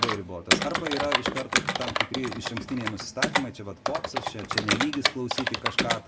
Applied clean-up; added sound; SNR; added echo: none; Computer keyboard; -5 dB; reverberation time 1.8 s.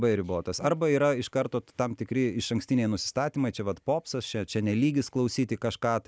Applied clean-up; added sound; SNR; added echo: none; none; none; none.